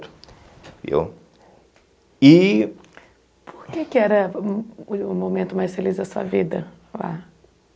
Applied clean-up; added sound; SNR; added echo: none; none; none; none.